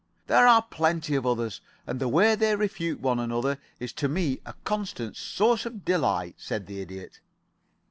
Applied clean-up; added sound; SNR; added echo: none; none; none; none.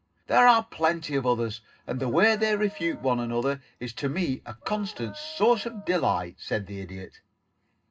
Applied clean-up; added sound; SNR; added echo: none; Dog; 20 dB; reverberation time 0.2 s.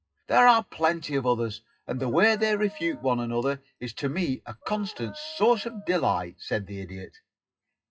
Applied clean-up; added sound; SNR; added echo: classical method WPE with log-MMSE.